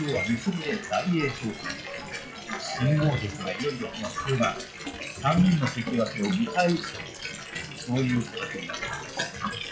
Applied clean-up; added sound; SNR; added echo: classical method WPE with log-MMSE.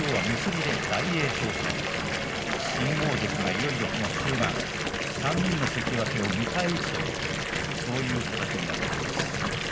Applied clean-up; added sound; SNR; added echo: none; Fill (with liquid) / Bathtub (filling or washing) / Water tap, faucet; -1 dB; reverberation time 0.4 s.